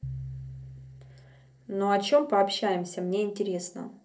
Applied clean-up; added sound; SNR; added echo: neural separator model SepFormer DNS4.